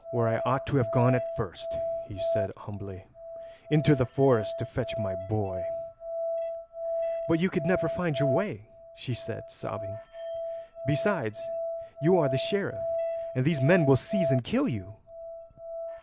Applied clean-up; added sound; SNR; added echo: none; Musical instrument; 4 dB; none.